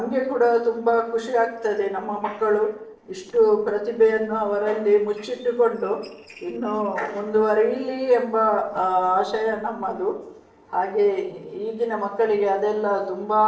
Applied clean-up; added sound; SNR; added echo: neural separator model SepFormer DNS4.